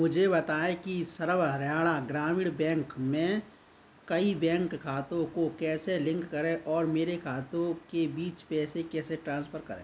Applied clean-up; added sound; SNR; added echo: none; none; none; none.